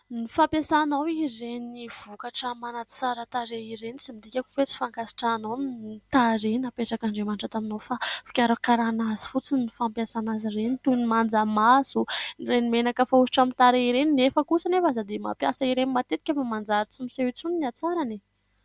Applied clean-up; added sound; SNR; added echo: none; none; none; none.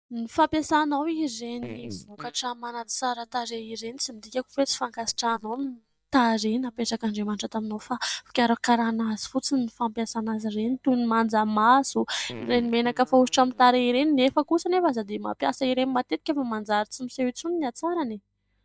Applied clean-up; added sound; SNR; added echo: neural mask model DeepFilterNet 3.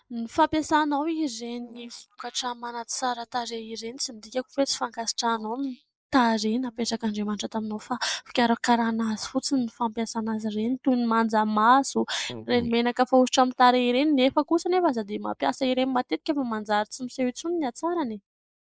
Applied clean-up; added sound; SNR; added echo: neural mask model Resemble Enhance denoiser.